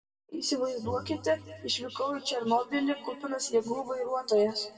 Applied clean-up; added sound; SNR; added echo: none; Bowed string instrument; 19 dB; reverberation time 2.1 s.